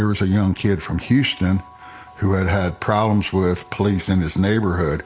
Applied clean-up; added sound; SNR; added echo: none; none; none; none.